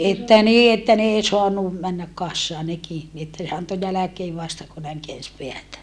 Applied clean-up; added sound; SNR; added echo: none; none; none; none.